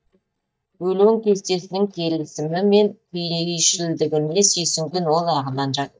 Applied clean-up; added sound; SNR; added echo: neural mask model DeepFilterNet 3.